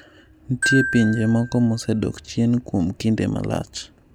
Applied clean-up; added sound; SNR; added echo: none; Glockenspiel; 8 dB; none.